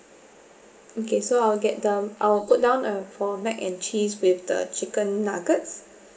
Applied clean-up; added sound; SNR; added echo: neural mask model Resemble Enhance denoiser.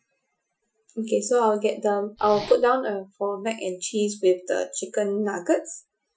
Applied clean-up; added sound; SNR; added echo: classical method Wiener filter.